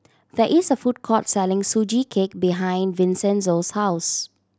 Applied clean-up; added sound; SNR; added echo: none; none; none; none.